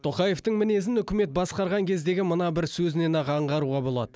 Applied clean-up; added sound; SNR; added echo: none; none; none; none.